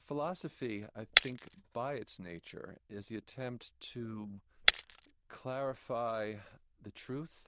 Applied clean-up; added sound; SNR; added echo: neural diffusion model UNIVERSE++.